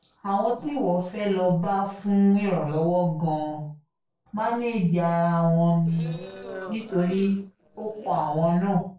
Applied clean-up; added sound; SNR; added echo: neural separator model SepFormer DNS4.